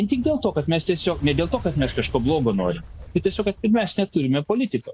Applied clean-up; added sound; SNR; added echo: none; Fire; 15 dB; none.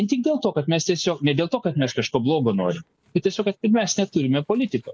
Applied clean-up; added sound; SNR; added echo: none; none; none; none.